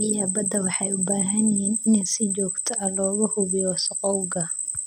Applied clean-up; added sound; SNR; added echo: none; none; none; none.